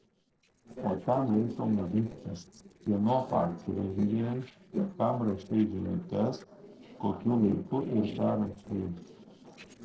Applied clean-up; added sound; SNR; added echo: neural separator model SepFormer DNS4.